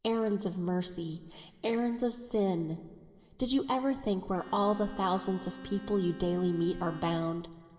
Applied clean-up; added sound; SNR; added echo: none; Bowed string instrument; 16 dB; reverberation time 2.0 s.